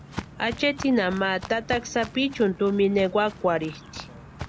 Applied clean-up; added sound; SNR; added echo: none; Walk, footsteps; 15 dB; none.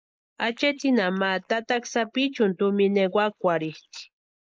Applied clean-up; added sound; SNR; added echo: neural mask model Resemble Enhance denoiser.